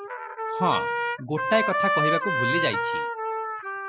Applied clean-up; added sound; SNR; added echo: classical method spectral subtraction.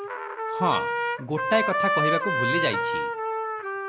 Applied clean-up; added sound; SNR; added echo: none; Trumpet; -2 dB; none.